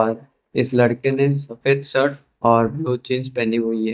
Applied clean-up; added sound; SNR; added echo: neural mask model DeepFilterNet 3.